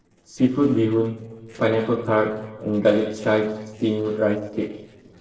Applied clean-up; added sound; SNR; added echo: neural separator model SepFormer DNS4.